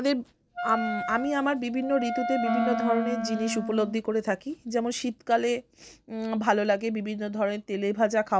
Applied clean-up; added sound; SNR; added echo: none; Wind instrument, woodwind instrument + Wind instrument, woodwind instrument; 3 dB; none.